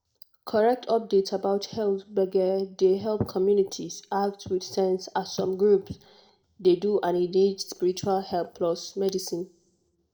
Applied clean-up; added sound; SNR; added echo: none; none; none; reverberation time 0.5 s.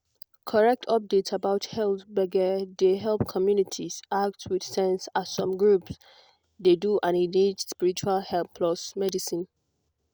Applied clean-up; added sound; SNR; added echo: none; none; none; none.